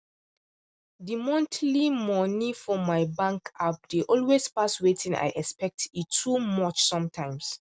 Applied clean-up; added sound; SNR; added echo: none; none; none; none.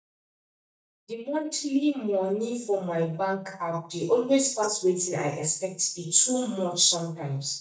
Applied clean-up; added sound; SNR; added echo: neural mask model DeepFilterNet 3.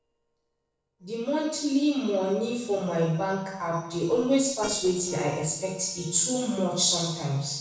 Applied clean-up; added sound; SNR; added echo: neural separator model SepFormer DNS4.